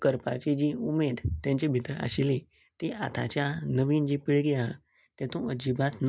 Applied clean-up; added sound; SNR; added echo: none; none; none; none.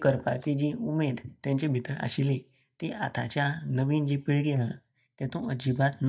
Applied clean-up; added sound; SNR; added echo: neural mask model DeepFilterNet 3.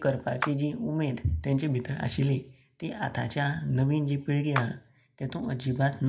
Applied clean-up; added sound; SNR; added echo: none; Clapping; 12 dB; reverberation time 0.6 s.